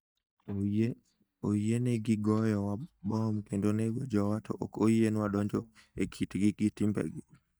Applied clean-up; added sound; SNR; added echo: neural mask model DeepFilterNet 3.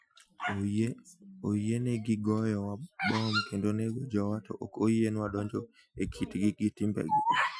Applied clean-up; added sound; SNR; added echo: classical method Wiener filter.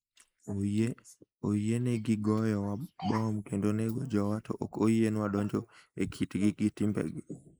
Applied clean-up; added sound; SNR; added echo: neural mask model Resemble Enhance denoiser.